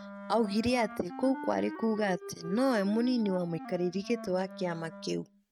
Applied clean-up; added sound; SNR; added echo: neural mask model RNNoise.